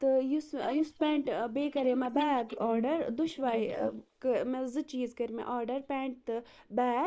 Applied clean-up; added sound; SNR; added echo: neural mask model Resemble Enhance denoiser.